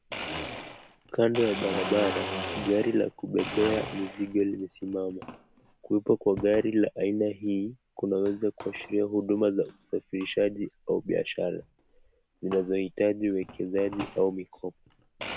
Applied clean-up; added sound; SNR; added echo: none; Domestic sounds, home sounds; 12 dB; none.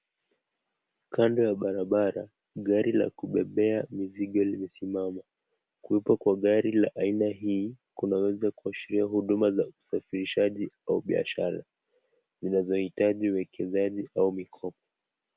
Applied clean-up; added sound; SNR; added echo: none; none; none; none.